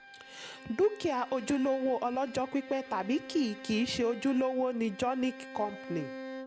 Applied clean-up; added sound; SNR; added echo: none; Bowed string instrument; 14 dB; none.